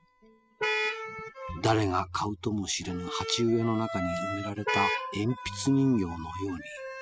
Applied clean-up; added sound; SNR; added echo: classical method spectral subtraction.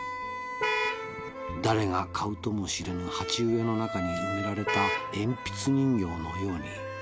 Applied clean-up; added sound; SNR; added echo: none; Vehicle horn, car horn, honking; 2 dB; none.